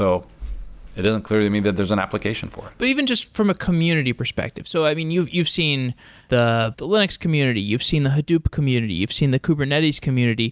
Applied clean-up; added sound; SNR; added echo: none; none; none; none.